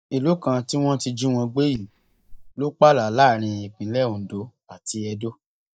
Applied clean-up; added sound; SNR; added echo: neural mask model DeepFilterNet 3.